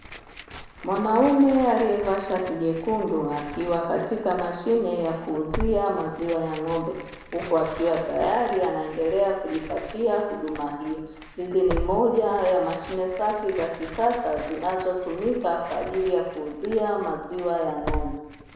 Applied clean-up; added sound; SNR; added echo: none; Tearing; 12 dB; reverberation time 1.0 s.